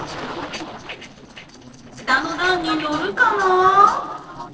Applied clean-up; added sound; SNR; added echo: neural separator model SepFormer DNS4.